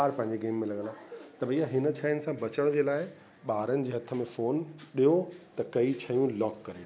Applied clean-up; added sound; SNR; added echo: none; none; none; none.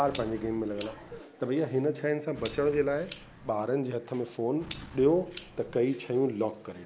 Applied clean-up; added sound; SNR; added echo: none; Clock; 18 dB; none.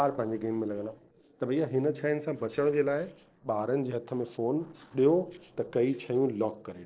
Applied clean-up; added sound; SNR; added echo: neural separator model SepFormer DNS4.